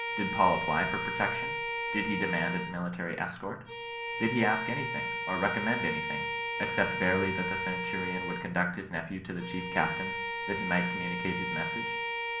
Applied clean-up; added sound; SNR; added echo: none; Bowed string instrument; 2 dB; reverberation time 0.6 s.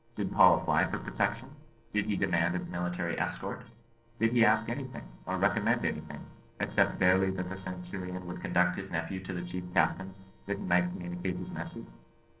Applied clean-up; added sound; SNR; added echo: neural separator model SepFormer DNS4.